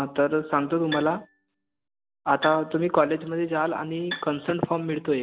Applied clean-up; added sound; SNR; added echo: none; Bowed string instrument; 14 dB; none.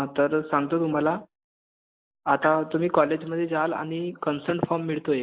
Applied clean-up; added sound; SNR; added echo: neural mask model Resemble Enhance denoiser.